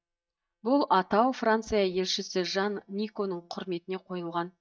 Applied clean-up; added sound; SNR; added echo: neural mask model DeepFilterNet 3.